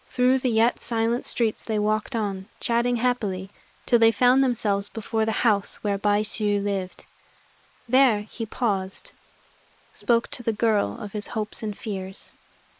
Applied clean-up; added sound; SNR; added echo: neural mask model Resemble Enhance denoiser.